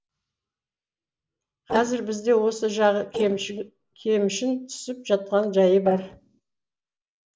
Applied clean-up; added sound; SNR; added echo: neural mask model Resemble Enhance denoiser.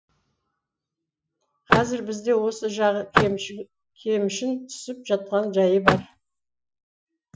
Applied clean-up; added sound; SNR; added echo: classical method Wiener filter.